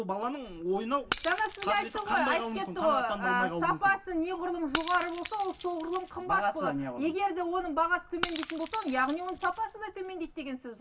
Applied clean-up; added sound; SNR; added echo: none; Shatter / Crushing; 9 dB; reverberation time 0.2 s.